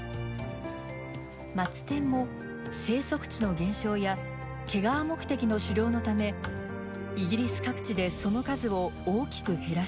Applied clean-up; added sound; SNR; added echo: none; none; none; none.